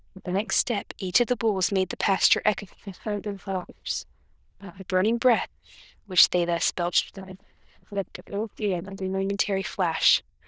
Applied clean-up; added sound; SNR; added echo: neural diffusion model UNIVERSE++.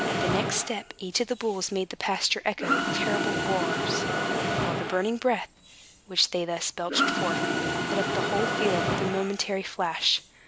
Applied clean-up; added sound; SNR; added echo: none; Mechanisms; 0 dB; none.